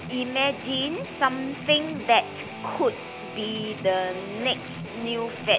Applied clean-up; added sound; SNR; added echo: none; Guitar; 10 dB; none.